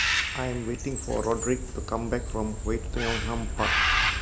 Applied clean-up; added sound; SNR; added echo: none; Bird; -2 dB; none.